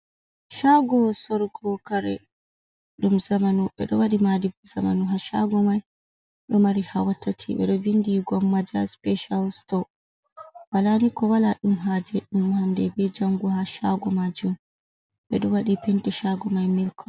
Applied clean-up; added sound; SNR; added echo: none; none; none; none.